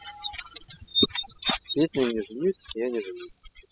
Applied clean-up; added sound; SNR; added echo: classical method spectral subtraction.